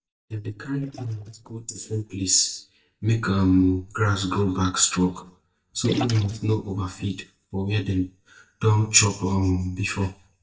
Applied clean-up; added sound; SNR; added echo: neural mask model DeepFilterNet 3.